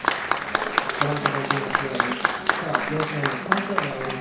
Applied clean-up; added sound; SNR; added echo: none; Applause; -5 dB; reverberation time 0.6 s.